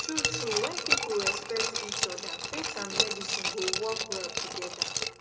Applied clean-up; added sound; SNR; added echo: none; Glass; -5 dB; reverberation time 1.4 s.